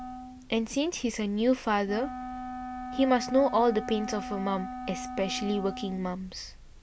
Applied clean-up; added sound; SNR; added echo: none; Wind instrument, woodwind instrument; 10 dB; none.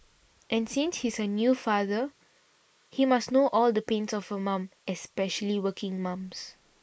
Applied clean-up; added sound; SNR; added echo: neural mask model Resemble Enhance denoiser.